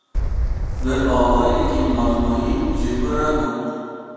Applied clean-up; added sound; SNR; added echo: none; Gull, seagull / Wind; 1 dB; reverberation time 2.1 s.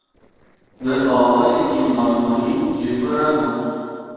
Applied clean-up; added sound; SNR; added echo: neural separator model SepFormer DNS4.